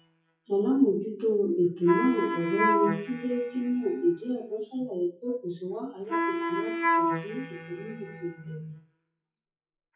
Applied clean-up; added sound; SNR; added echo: classical method WPE with log-MMSE.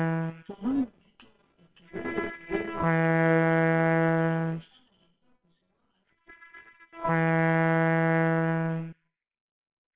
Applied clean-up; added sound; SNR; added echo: neural separator model SepFormer WHAMR!.